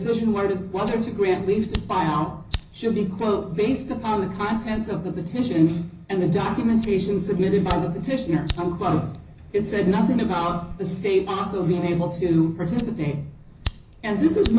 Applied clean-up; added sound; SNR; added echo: none; Fire; 16 dB; reverberation time 0.4 s.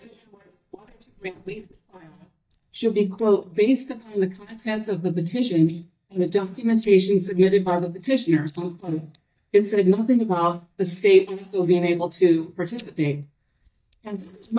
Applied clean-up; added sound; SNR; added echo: neural mask model DeepFilterNet 3.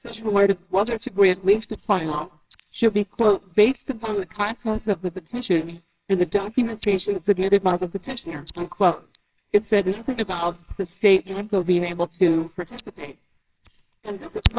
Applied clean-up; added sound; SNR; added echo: neural separator model SepFormer WHAMR!.